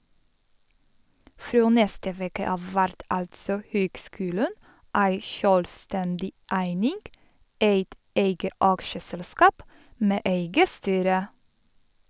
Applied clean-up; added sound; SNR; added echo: none; none; none; none.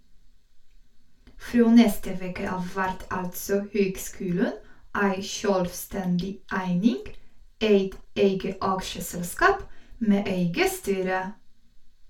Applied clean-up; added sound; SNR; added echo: none; none; none; reverberation time 0.2 s.